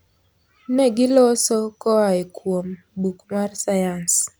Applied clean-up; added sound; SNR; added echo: none; none; none; none.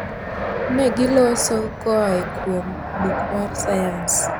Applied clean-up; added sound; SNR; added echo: none; Fixed-wing aircraft, airplane; 5 dB; none.